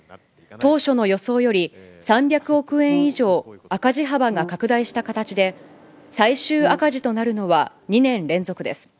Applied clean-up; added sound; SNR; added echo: none; Brass instrument; 15 dB; none.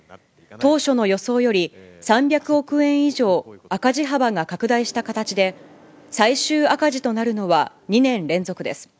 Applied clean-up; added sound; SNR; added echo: none; none; none; none.